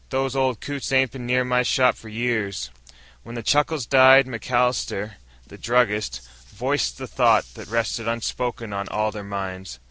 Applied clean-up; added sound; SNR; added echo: none; none; none; none.